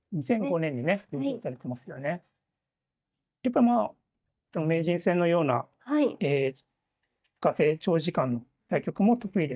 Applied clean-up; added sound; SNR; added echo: neural mask model DeepFilterNet 3.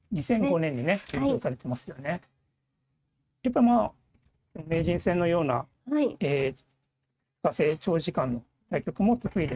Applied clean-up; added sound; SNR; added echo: neural mask model RNNoise.